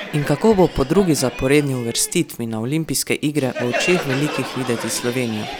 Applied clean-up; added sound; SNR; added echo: none; Crowd; 10 dB; none.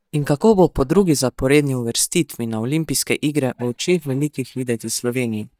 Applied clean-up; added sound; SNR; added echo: neural mask model DeepFilterNet 3.